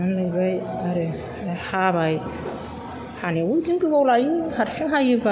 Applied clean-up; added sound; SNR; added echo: none; Fireworks; 19 dB; none.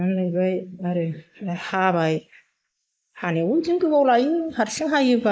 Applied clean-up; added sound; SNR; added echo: neural mask model Resemble Enhance denoiser.